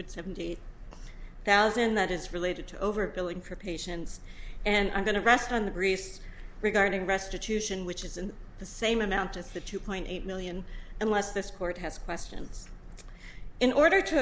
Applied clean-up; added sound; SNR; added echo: none; none; none; none.